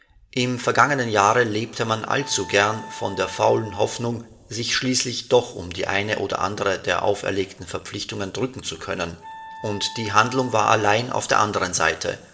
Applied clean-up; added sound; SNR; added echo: none; Wind instrument, woodwind instrument; 18 dB; reverberation time 2.2 s.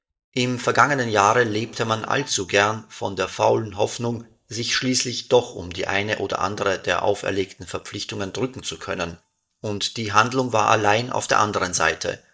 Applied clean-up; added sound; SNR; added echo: neural mask model DeepFilterNet 3.